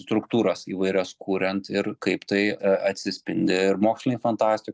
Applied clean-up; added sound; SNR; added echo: none; none; none; none.